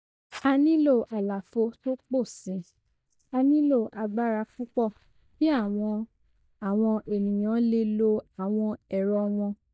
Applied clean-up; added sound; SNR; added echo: neural mask model DeepFilterNet 3.